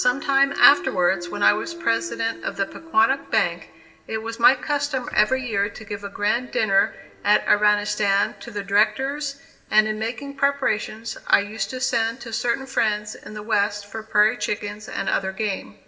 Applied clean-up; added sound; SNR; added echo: none; Thump, thud; 20 dB; reverberation time 1.3 s.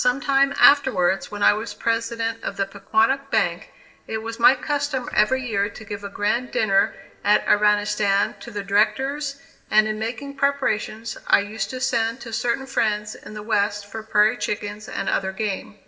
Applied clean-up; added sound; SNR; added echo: neural separator model SepFormer DNS4.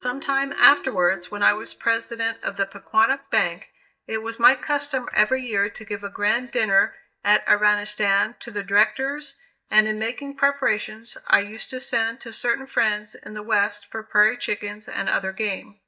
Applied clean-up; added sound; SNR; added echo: neural mask model DeepFilterNet 3.